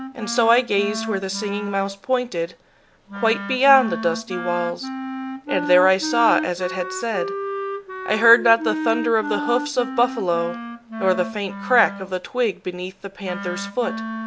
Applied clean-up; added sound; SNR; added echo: none; Wind instrument, woodwind instrument; 8 dB; none.